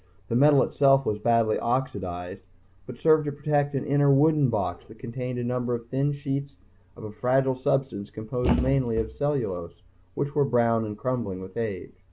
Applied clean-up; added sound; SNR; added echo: none; Thump, thud; 3 dB; none.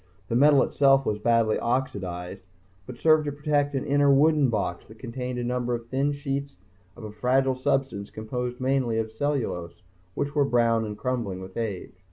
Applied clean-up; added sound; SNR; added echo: none; none; none; none.